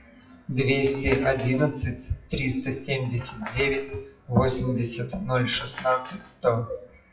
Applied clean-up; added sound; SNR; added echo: classical method WPE with log-MMSE.